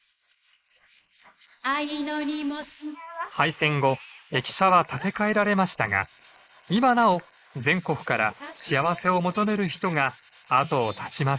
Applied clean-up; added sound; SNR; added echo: neural mask model Resemble Enhance denoiser.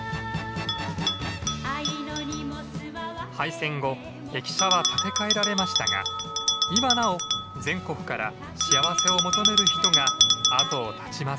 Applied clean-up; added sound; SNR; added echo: none; Bell; -2 dB; none.